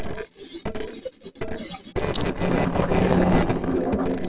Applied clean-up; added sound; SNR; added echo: neural separator model SepFormer DNS4.